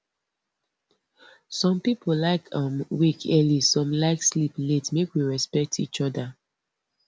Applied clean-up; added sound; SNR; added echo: none; none; none; none.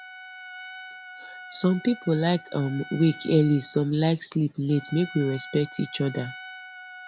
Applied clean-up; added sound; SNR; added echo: none; Trumpet; 17 dB; none.